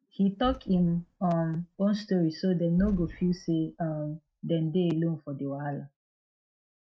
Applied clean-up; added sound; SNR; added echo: neural mask model RNNoise.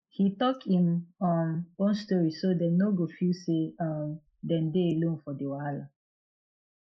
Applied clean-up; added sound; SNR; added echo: neural mask model Resemble Enhance denoiser.